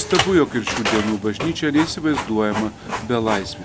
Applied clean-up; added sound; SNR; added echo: none; Printer; 6 dB; none.